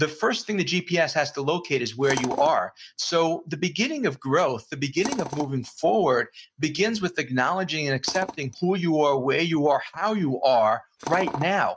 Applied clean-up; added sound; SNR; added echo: neural mask model RNNoise.